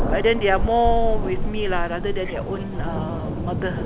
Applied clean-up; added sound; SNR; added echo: none; Thunder; -1 dB; none.